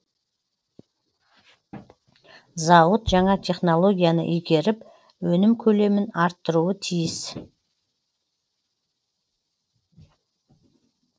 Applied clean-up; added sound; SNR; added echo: neural separator model SepFormer DNS4.